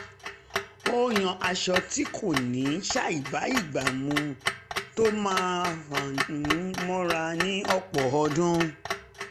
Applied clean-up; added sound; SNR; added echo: none; Clock; 5 dB; none.